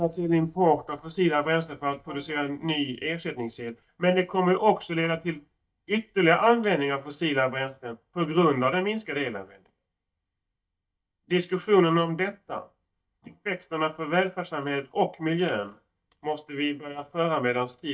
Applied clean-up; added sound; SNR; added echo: neural mask model DeepFilterNet 3.